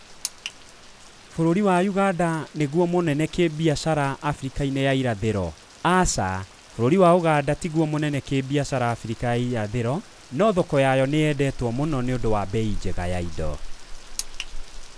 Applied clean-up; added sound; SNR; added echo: none; Rain; 11 dB; none.